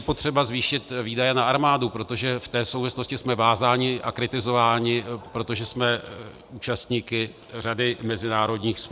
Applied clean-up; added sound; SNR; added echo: none; none; none; none.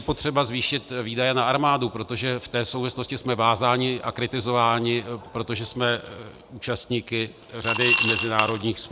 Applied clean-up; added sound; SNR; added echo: none; Coin (dropping) / Glass; 1 dB; none.